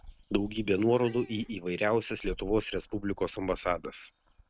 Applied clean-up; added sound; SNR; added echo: neural mask model RNNoise.